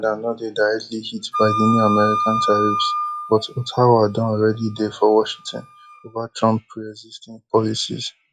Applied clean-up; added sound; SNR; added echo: classical method log-MMSE.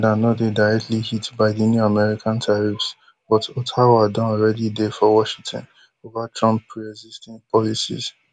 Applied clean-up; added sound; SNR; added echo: none; none; none; none.